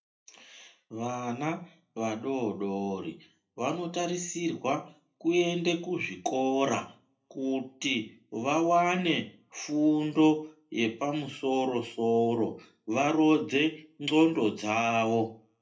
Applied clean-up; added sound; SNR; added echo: none; none; none; reverberation time 0.3 s.